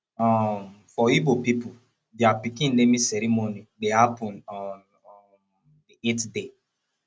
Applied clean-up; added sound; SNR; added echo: none; none; none; none.